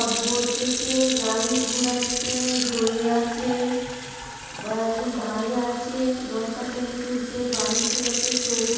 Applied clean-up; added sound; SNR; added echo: none; Fill (with liquid) / Sink (filling or washing); 3 dB; reverberation time 1.2 s.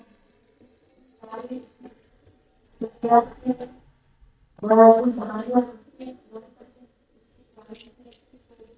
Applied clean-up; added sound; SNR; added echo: neural mask model DeepFilterNet 3.